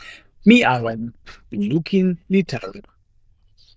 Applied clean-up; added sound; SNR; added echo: neural diffusion model UNIVERSE++.